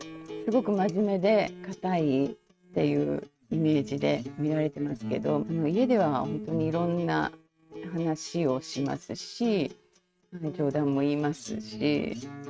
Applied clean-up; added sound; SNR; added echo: neural mask model RNNoise.